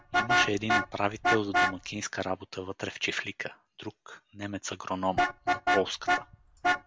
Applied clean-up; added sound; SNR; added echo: none; Vehicle horn, car horn, honking; -3 dB; none.